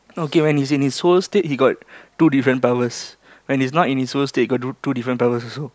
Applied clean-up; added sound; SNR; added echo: none; none; none; none.